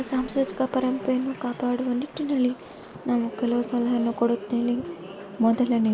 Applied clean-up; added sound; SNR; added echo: none; Applause; 15 dB; none.